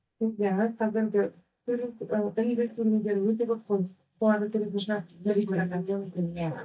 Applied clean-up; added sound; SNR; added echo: neural mask model DeepFilterNet 3.